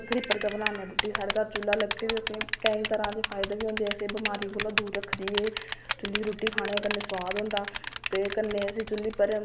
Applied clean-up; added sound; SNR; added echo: none; Typing; 3 dB; none.